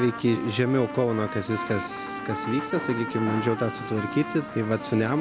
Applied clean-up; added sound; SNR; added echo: none; Trumpet; 9 dB; none.